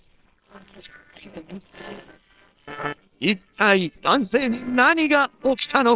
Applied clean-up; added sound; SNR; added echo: neural separator model SepFormer WHAMR!.